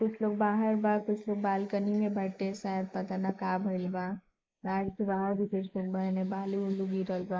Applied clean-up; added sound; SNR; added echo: neural mask model Resemble Enhance denoiser.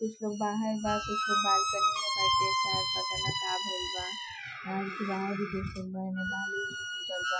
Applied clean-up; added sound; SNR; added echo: classical method Wiener filter.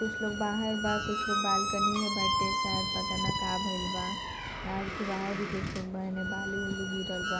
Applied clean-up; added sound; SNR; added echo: none; Squeak; -1 dB; none.